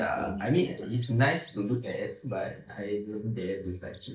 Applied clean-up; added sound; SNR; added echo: neural mask model Resemble Enhance denoiser.